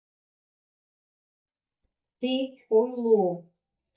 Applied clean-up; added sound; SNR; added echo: neural mask model DeepFilterNet 3.